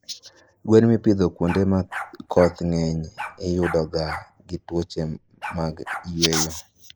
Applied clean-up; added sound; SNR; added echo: neural mask model Resemble Enhance denoiser.